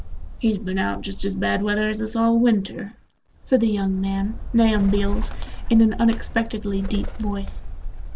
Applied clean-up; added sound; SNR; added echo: none; Bird; 6 dB; none.